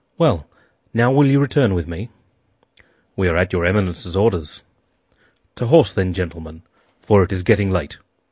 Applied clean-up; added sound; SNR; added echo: none; none; none; none.